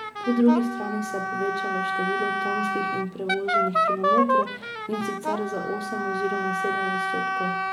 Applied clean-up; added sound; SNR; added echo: none; Wind instrument, woodwind instrument; -2 dB; none.